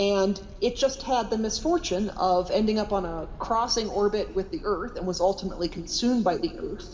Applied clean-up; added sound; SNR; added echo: none; none; none; reverberation time 1.4 s.